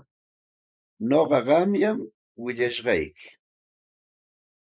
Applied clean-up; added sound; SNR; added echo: neural mask model Resemble Enhance denoiser.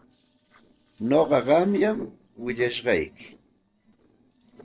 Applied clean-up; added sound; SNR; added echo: neural separator model SepFormer DNS4.